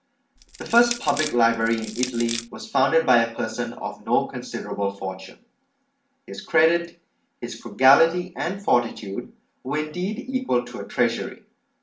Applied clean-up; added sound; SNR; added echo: none; Crushing; 10 dB; reverberation time 0.3 s.